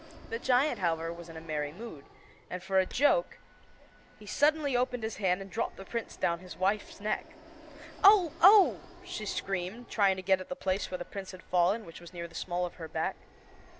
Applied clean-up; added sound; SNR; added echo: none; Fixed-wing aircraft, airplane; 19 dB; none.